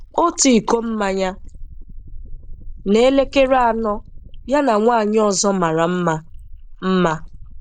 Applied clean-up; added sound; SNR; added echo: neural mask model Resemble Enhance denoiser.